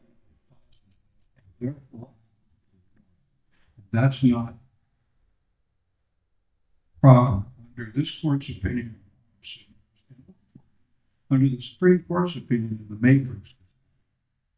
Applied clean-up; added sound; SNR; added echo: neural mask model DeepFilterNet 3.